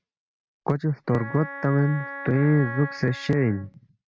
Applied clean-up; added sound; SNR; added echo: neural mask model RNNoise.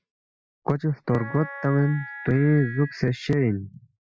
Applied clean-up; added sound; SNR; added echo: classical method Wiener filter.